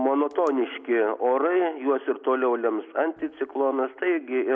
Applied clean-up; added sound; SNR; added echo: none; none; none; none.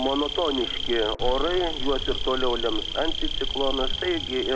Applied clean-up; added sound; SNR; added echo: none; Insect; 1 dB; none.